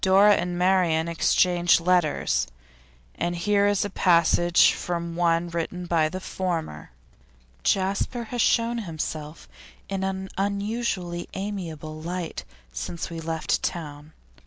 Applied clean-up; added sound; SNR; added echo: none; none; none; none.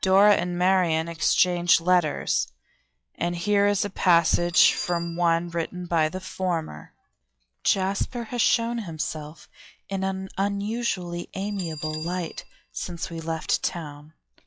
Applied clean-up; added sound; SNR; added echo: classical method log-MMSE.